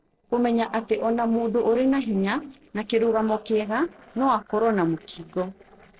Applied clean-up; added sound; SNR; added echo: neural separator model SepFormer DNS4.